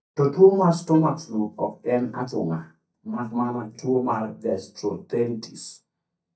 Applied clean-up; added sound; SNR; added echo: neural mask model DeepFilterNet 3.